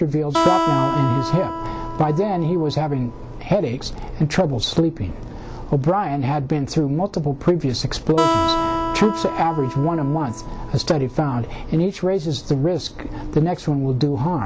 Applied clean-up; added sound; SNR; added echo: none; Acoustic guitar; 4 dB; none.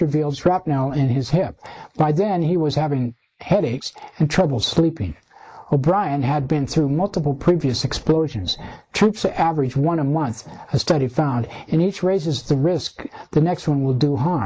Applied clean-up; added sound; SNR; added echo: neural mask model Resemble Enhance denoiser.